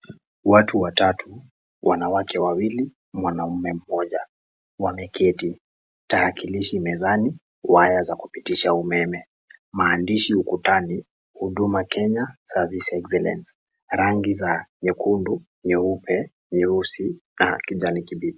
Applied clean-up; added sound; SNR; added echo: none; none; none; none.